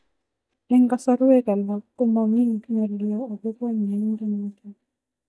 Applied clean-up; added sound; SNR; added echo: neural mask model DeepFilterNet 3.